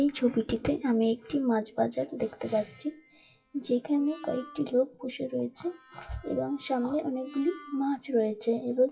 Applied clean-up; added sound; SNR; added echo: classical method WPE with log-MMSE.